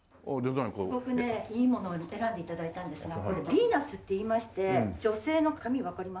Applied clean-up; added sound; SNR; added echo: none; none; none; none.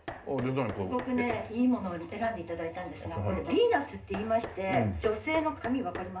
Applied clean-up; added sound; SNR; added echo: none; Knock; 14 dB; reverberation time 0.2 s.